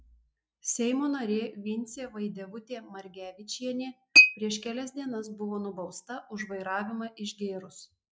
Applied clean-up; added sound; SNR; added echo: classical method log-MMSE.